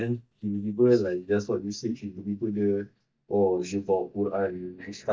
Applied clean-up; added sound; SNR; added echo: neural mask model DeepFilterNet 3.